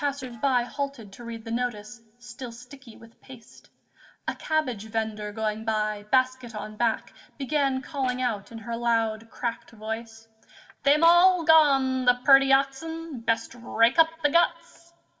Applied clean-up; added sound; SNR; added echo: neural separator model SepFormer DNS4.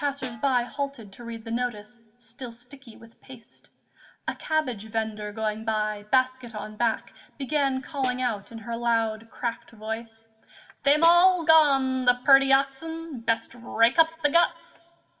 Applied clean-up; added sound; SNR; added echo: none; Snare drum; 17 dB; reverberation time 0.4 s.